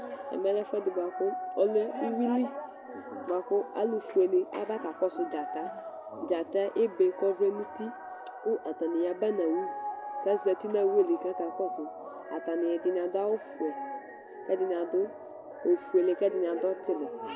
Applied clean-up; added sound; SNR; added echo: none; none; none; none.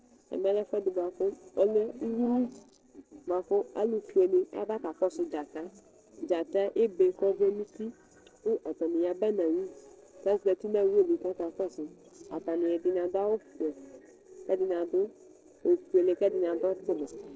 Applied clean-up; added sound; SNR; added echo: neural separator model SepFormer DNS4.